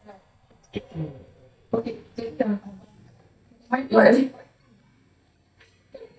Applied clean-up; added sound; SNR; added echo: neural mask model DeepFilterNet 3.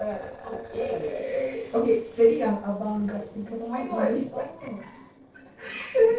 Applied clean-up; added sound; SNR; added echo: neural separator model SepFormer DNS4.